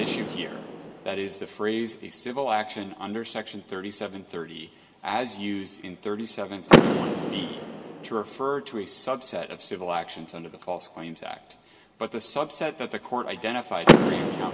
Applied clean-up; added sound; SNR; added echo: none; Door / Car; -4 dB; reverberation time 1.7 s.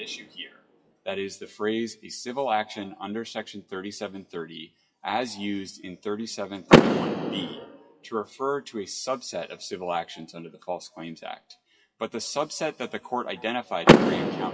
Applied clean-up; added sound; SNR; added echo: classical method WPE with log-MMSE.